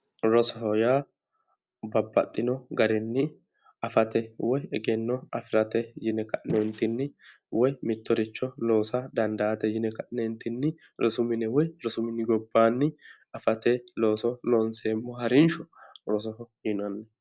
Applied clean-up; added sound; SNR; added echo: neural separator model SepFormer DNS4.